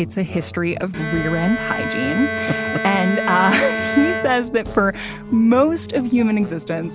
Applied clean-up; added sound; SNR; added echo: none; Bowed string instrument; 7 dB; none.